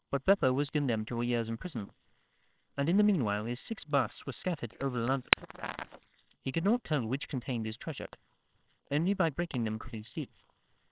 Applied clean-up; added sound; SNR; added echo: neural separator model SepFormer WHAMR!.